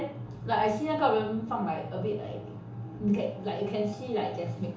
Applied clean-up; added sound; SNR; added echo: none; none; none; reverberation time 0.8 s.